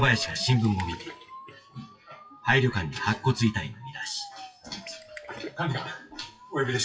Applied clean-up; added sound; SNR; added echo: classical method WPE with log-MMSE.